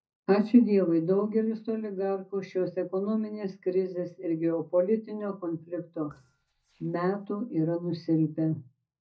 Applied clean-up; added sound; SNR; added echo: neural mask model DeepFilterNet 3.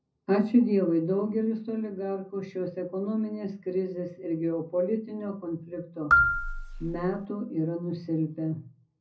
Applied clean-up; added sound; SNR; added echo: none; Marimba, xylophone; -1 dB; reverberation time 0.4 s.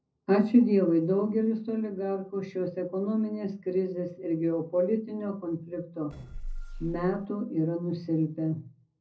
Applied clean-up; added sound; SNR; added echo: neural separator model SepFormer DNS4.